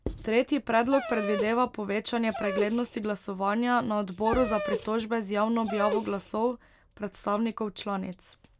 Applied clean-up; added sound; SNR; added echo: none; Dog + Writing; 7 dB; none.